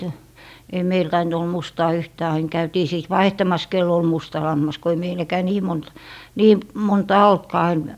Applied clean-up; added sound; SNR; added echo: none; none; none; none.